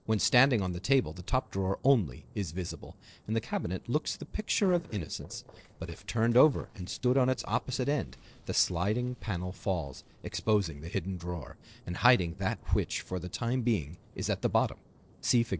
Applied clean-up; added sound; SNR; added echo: neural separator model SepFormer DNS4.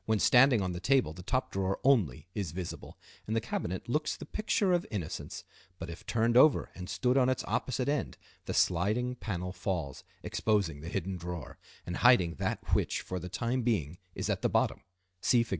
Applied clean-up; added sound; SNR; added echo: none; none; none; none.